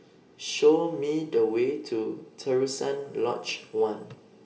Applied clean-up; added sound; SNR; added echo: none; none; none; reverberation time 2.3 s.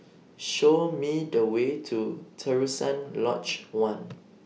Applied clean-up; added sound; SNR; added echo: none; none; none; none.